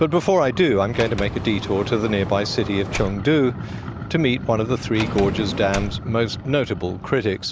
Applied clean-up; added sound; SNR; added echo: none; Sliding door; 13 dB; none.